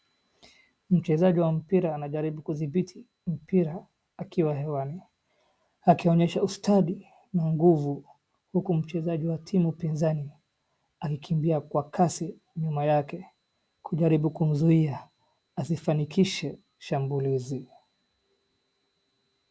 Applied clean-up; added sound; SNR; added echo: none; none; none; none.